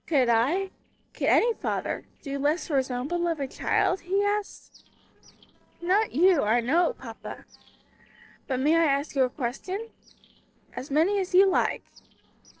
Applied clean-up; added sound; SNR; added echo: neural separator model SepFormer DNS4.